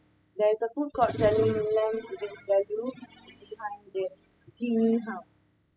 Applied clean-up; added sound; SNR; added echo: classical method spectral subtraction.